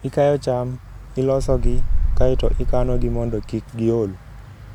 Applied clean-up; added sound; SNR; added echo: none; Wind; -4 dB; none.